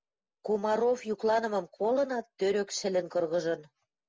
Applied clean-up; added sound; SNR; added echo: none; none; none; none.